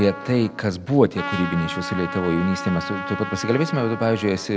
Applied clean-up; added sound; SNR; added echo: none; Trumpet; 10 dB; none.